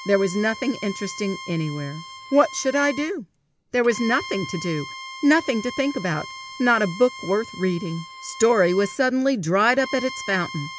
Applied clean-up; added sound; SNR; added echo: none; Bowed string instrument; 14 dB; none.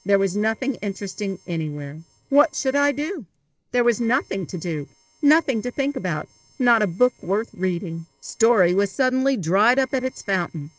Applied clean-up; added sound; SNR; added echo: neural separator model SepFormer DNS4.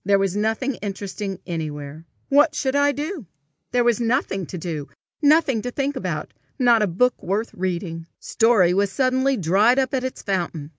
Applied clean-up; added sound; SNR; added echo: none; none; none; none.